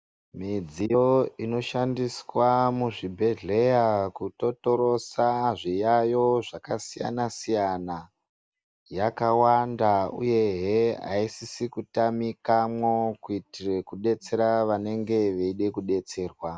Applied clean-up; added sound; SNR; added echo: none; none; none; none.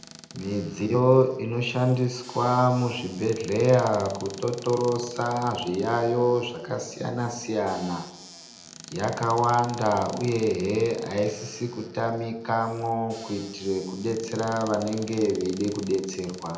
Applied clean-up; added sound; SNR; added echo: none; Squeak / Cupboard open or close; 19 dB; reverberation time 0.7 s.